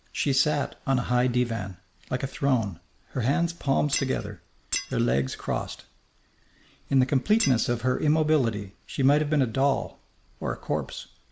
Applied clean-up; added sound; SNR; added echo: none; Shatter; 8 dB; none.